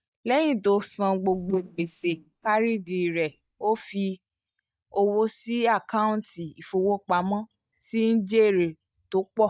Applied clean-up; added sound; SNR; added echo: neural mask model DeepFilterNet 3.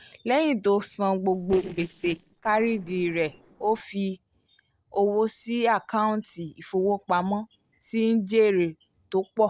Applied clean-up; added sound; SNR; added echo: neural separator model SepFormer DNS4.